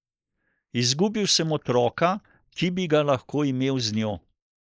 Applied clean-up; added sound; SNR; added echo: neural mask model Resemble Enhance denoiser.